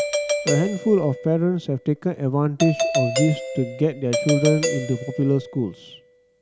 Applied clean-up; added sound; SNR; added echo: none; Doorbell; 5 dB; none.